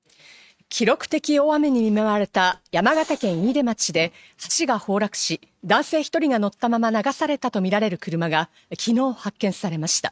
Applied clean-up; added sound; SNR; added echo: neural mask model RNNoise.